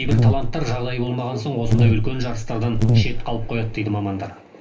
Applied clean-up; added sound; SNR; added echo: none; Buzz; -5 dB; reverberation time 0.3 s.